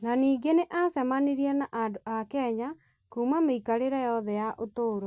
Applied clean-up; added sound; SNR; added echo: none; none; none; none.